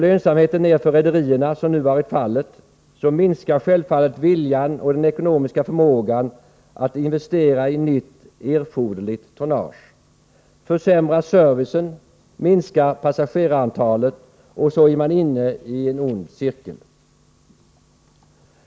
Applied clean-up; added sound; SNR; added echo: none; none; none; none.